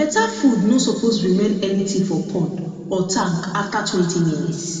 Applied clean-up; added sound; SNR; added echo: none; none; none; reverberation time 2.1 s.